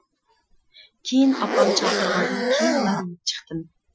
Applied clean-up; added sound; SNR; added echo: classical method Wiener filter.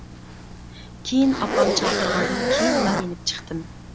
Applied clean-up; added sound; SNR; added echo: none; Zipper (clothing); -1 dB; none.